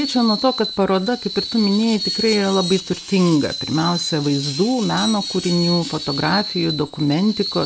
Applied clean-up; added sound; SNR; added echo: none; Screech; 8 dB; none.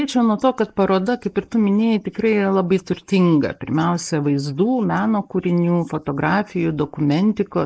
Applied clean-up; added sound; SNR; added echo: neural mask model Resemble Enhance denoiser.